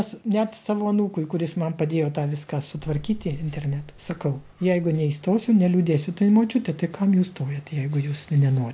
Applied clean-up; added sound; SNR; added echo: none; Boom; 19 dB; none.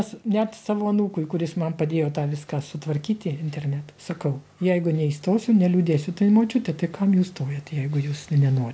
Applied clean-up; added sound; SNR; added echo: none; none; none; none.